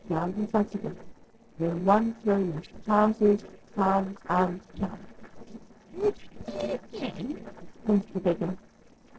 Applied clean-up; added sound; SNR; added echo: neural separator model SepFormer DNS4.